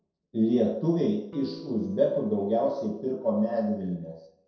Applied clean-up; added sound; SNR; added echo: neural separator model SepFormer DNS4.